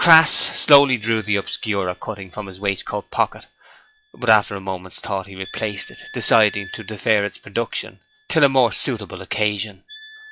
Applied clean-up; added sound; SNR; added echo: classical method log-MMSE.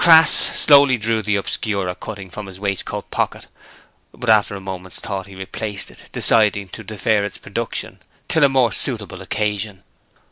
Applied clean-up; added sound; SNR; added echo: none; none; none; none.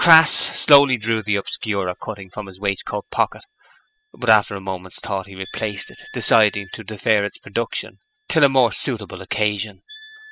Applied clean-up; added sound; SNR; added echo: classical method spectral subtraction.